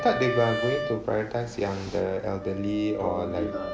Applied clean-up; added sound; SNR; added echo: none; Wind instrument, woodwind instrument; 7 dB; none.